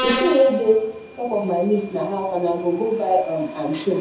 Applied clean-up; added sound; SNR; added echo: none; Subway, metro, underground; 11 dB; reverberation time 0.7 s.